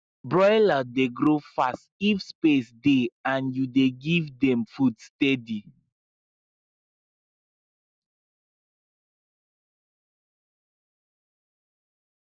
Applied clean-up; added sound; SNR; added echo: none; none; none; none.